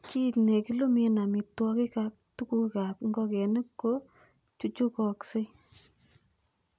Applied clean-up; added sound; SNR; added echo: none; none; none; none.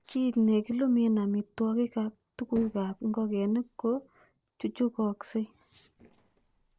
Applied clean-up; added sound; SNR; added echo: neural separator model SepFormer DNS4.